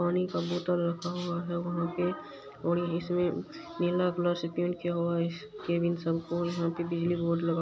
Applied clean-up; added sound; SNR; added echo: none; none; none; none.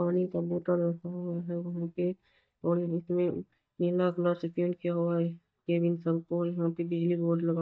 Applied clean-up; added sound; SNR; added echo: neural mask model DeepFilterNet 3.